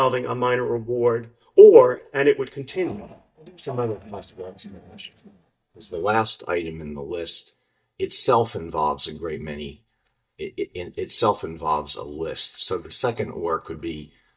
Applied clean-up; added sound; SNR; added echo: neural mask model DeepFilterNet 3.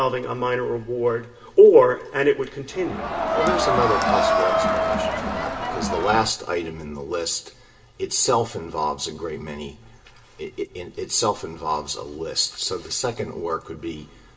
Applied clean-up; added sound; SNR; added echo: none; Crowd; -1 dB; reverberation time 0.2 s.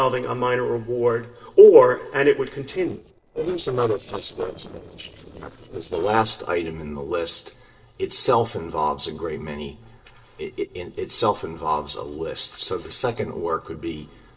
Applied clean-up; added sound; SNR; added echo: neural separator model SepFormer DNS4.